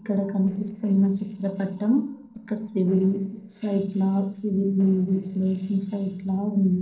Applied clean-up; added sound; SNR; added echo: neural separator model SepFormer DNS4.